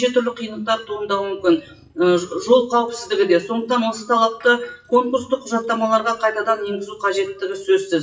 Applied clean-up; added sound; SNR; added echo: classical method WPE with log-MMSE.